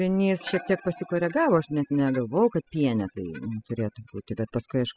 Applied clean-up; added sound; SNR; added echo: classical method spectral subtraction.